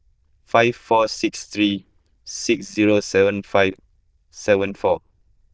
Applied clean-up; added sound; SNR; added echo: neural diffusion model UNIVERSE++.